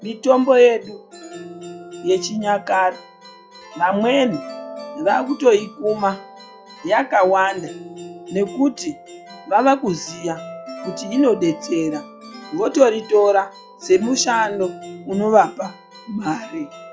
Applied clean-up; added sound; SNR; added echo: classical method log-MMSE.